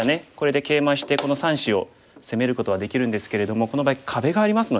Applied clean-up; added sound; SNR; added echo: none; none; none; none.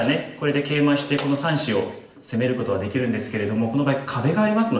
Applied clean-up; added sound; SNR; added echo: none; none; none; reverberation time 0.8 s.